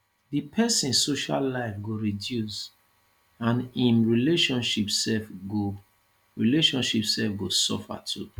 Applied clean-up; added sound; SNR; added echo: none; none; none; none.